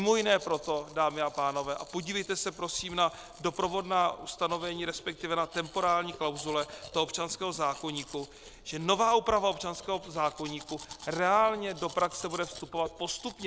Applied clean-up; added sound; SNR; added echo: none; Domestic sounds, home sounds; 18 dB; none.